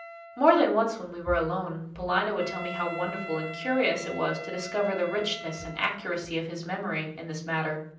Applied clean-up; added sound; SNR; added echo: none; Wind instrument, woodwind instrument; 14 dB; reverberation time 0.6 s.